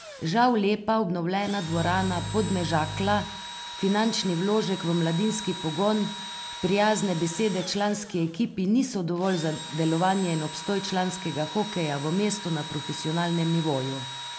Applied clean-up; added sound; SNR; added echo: none; Bowed string instrument + Engine / Drill; 11 dB; none.